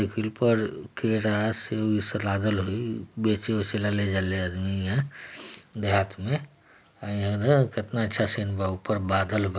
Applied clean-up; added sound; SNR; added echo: none; none; none; none.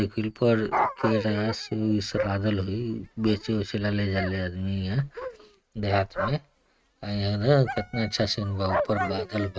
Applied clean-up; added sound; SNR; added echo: neural mask model RNNoise.